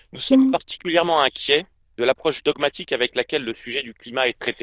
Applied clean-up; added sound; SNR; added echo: neural diffusion model UNIVERSE++.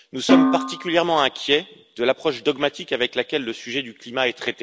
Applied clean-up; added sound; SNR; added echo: none; Snare drum; -1 dB; none.